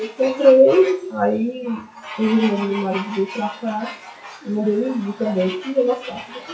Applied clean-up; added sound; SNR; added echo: classical method WPE with log-MMSE.